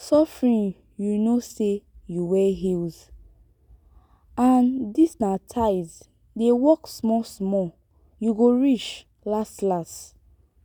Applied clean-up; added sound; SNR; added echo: none; none; none; none.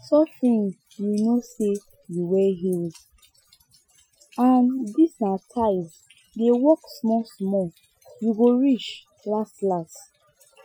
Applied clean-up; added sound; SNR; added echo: classical method Wiener filter.